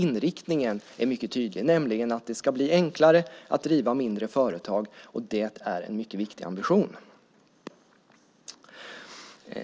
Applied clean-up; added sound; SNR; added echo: none; none; none; none.